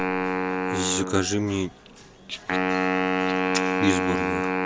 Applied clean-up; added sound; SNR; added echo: none; Wind instrument, woodwind instrument; -4 dB; none.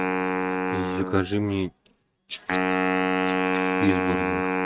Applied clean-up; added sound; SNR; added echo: neural mask model RNNoise.